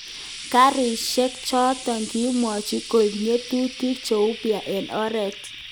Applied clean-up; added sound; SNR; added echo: none; Frying (food); 13 dB; none.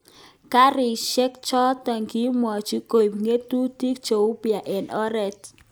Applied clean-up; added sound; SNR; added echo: none; none; none; none.